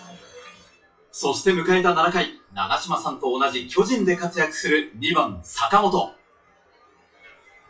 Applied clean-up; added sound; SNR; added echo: classical method WPE with log-MMSE.